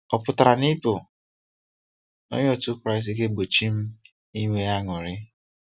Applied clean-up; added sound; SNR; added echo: none; none; none; none.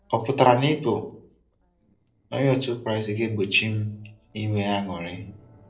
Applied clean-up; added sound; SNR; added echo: neural separator model SepFormer DNS4.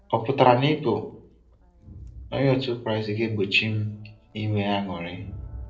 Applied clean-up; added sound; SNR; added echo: none; Crowd; 20 dB; reverberation time 0.5 s.